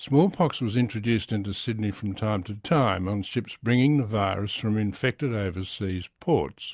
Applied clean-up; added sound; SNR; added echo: none; none; none; none.